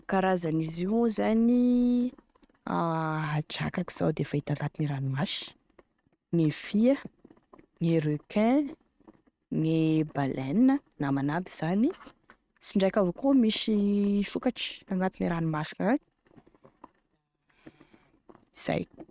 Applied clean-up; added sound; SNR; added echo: neural mask model RNNoise.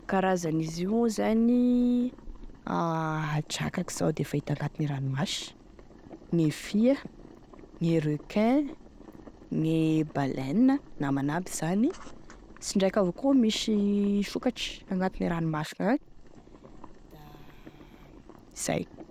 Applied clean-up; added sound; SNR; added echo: none; Boiling; 18 dB; none.